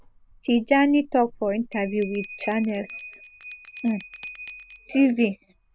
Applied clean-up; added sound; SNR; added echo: none; Bell; 17 dB; none.